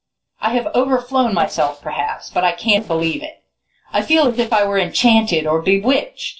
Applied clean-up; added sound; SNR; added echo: neural separator model SepFormer DNS4.